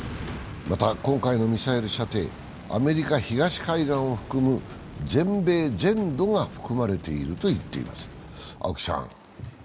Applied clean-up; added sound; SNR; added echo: none; none; none; none.